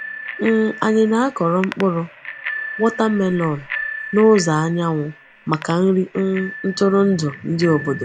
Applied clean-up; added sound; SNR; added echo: none; Bicycle bell; 13 dB; none.